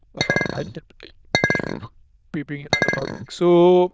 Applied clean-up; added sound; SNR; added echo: neural diffusion model UNIVERSE++.